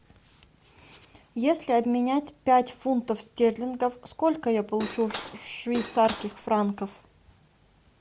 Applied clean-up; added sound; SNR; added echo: none; Cutlery, silverware / Dishes, pots, and pans; 9 dB; none.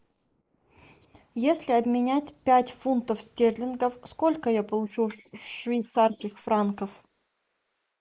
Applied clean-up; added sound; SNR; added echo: neural mask model Resemble Enhance denoiser.